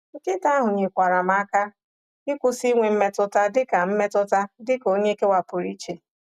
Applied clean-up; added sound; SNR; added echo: none; none; none; none.